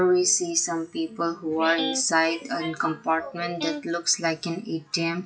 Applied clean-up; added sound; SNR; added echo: classical method WPE with log-MMSE.